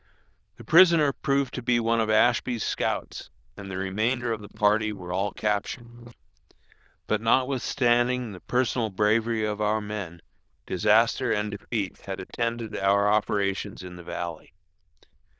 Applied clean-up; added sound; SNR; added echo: neural diffusion model UNIVERSE++.